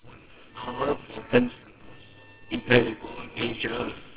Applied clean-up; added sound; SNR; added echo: neural separator model SepFormer WHAMR!.